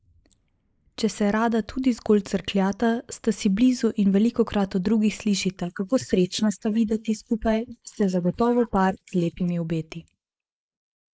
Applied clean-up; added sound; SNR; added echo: neural mask model Resemble Enhance denoiser.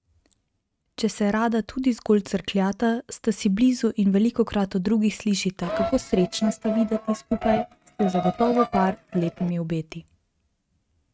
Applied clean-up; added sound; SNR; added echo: neural mask model RNNoise.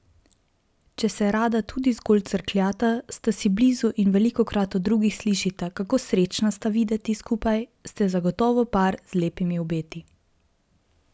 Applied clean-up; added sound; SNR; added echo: none; none; none; none.